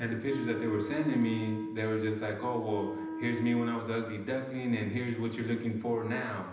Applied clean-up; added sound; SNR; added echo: none; Wind instrument, woodwind instrument; 7 dB; reverberation time 0.9 s.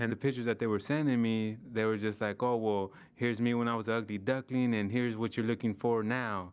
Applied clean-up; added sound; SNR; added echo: none; none; none; none.